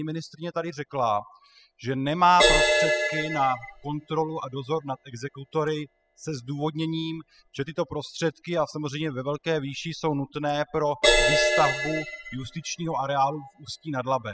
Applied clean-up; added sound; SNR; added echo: classical method spectral subtraction.